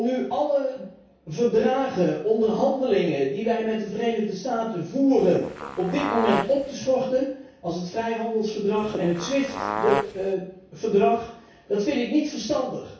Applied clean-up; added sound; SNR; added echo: none; Fart; 6 dB; reverberation time 0.6 s.